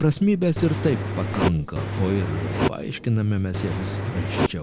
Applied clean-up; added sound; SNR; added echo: none; Engine; 2 dB; none.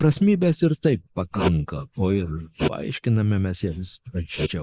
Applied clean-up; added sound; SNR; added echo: neural mask model Resemble Enhance denoiser.